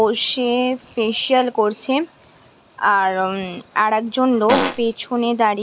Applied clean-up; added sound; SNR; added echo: none; Fart; 1 dB; none.